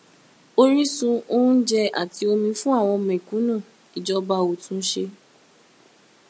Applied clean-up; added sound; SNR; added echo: none; none; none; none.